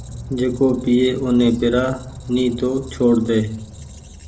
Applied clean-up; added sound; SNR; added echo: none; Squeak; 15 dB; none.